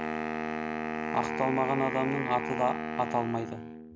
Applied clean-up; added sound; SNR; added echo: none; Wind instrument, woodwind instrument; 2 dB; none.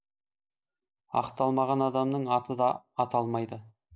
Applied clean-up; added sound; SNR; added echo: none; none; none; none.